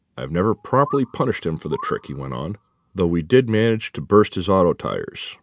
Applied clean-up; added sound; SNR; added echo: none; Bird; 17 dB; none.